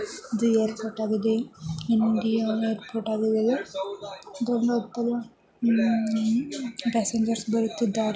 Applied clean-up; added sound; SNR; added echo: none; none; none; none.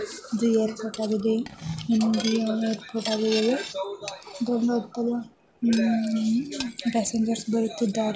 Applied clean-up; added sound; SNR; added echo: none; Cutlery, silverware; 16 dB; none.